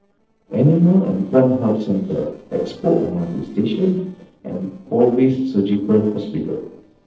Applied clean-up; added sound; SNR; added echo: neural separator model SepFormer DNS4.